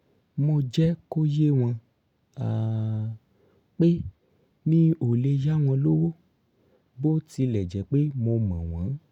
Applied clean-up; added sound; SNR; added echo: none; none; none; none.